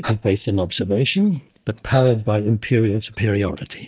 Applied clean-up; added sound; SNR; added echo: neural mask model DeepFilterNet 3.